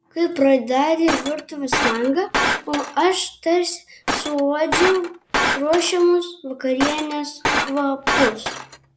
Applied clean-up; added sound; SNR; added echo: none; Shatter; 3 dB; none.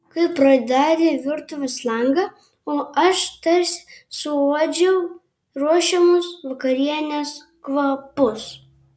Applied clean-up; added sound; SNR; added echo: none; none; none; none.